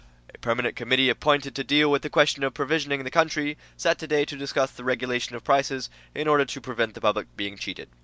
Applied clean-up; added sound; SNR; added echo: none; none; none; none.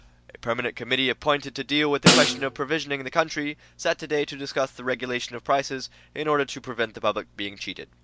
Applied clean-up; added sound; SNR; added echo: none; Snare drum; -3 dB; none.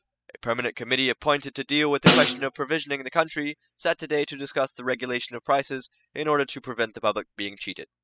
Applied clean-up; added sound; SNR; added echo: classical method spectral subtraction.